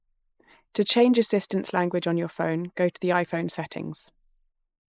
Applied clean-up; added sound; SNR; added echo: neural mask model Resemble Enhance denoiser.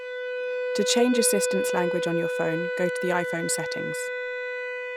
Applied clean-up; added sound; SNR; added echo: none; Wind instrument, woodwind instrument; 0 dB; none.